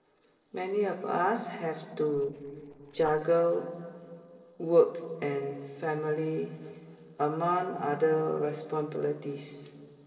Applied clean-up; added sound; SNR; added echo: neural separator model SepFormer DNS4.